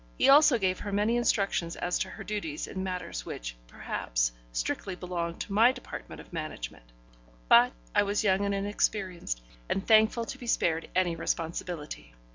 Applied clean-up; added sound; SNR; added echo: none; none; none; none.